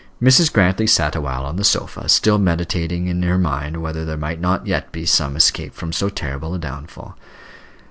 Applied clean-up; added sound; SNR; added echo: none; none; none; none.